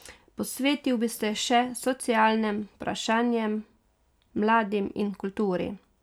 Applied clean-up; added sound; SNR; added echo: none; none; none; none.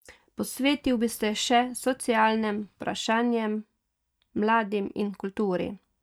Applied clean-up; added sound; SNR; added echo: neural mask model DeepFilterNet 3.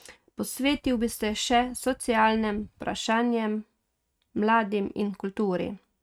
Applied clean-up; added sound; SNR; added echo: neural mask model RNNoise.